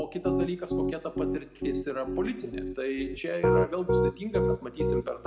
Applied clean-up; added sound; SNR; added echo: none; Piano; -5 dB; reverberation time 1.1 s.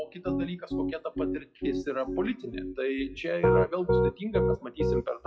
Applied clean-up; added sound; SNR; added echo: classical method WPE with log-MMSE.